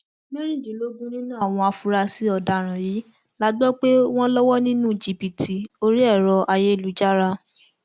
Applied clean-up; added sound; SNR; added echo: none; none; none; none.